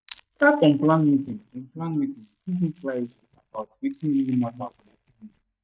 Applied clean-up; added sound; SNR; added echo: neural mask model DeepFilterNet 3.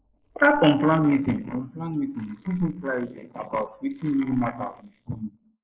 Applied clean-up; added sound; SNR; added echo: neural mask model Resemble Enhance denoiser.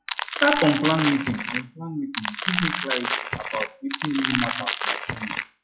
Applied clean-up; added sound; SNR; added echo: classical method log-MMSE.